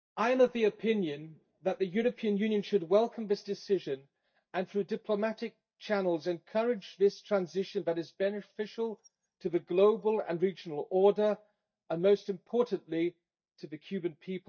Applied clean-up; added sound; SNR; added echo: neural mask model DeepFilterNet 3.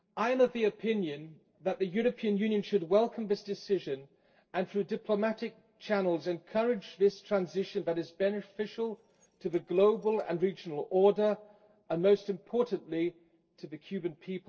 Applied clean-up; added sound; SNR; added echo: neural separator model SepFormer DNS4.